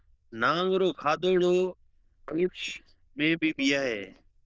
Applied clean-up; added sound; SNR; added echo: neural diffusion model UNIVERSE++.